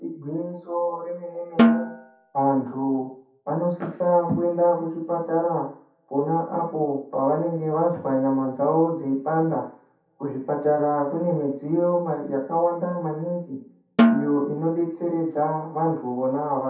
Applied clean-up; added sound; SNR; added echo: none; Snare drum; -1 dB; reverberation time 0.7 s.